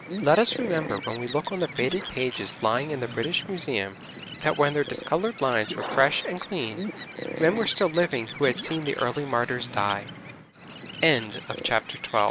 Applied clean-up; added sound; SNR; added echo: none; Bird; 9 dB; none.